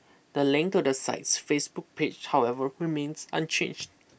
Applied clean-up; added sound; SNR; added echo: none; none; none; none.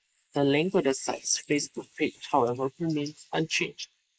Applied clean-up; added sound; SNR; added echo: neural mask model Resemble Enhance denoiser.